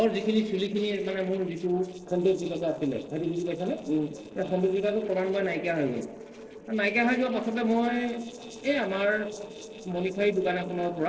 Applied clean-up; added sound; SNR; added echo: neural separator model SepFormer DNS4.